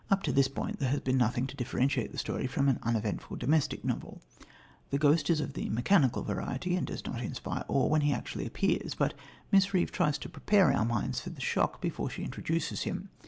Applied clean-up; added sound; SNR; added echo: none; none; none; none.